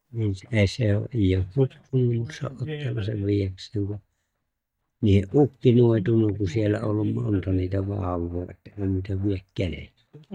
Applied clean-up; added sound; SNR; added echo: neural mask model DeepFilterNet 3.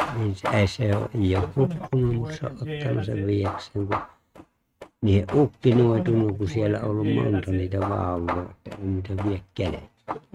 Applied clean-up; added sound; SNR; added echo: neural mask model RNNoise.